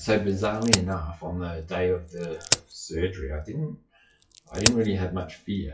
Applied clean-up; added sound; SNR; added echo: classical method WPE with log-MMSE.